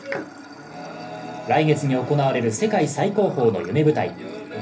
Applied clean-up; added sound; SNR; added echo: none; Sink (filling or washing) / Water; 19 dB; reverberation time 0.3 s.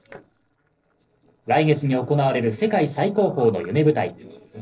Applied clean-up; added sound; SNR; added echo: neural separator model SepFormer DNS4.